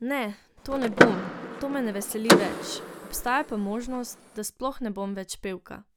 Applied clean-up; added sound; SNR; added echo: none; Door / Car; -4 dB; none.